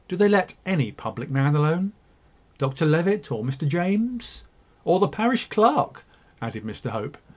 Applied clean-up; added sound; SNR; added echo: none; none; none; none.